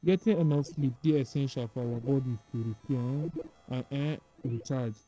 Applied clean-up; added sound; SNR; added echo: neural separator model SepFormer DNS4.